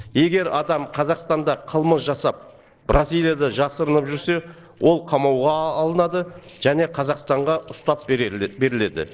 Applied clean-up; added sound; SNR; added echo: neural separator model SepFormer DNS4.